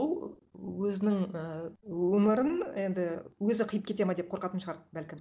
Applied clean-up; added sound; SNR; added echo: none; none; none; none.